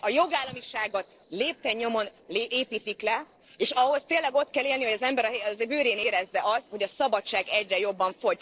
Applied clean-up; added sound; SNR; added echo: neural separator model SepFormer DNS4.